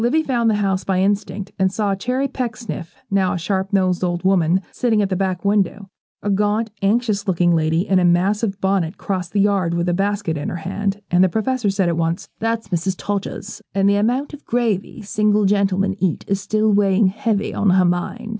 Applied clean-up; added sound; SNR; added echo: none; none; none; none.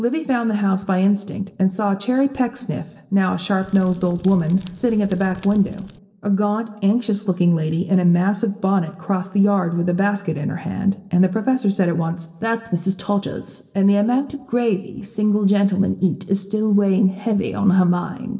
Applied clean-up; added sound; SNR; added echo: neural separator model SepFormer DNS4.